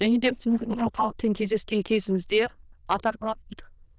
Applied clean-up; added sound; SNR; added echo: neural diffusion model UNIVERSE++.